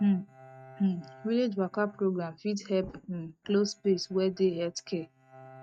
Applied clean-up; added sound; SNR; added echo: neural mask model RNNoise.